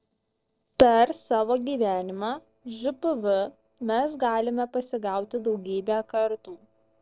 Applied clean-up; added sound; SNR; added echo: neural separator model SepFormer DNS4.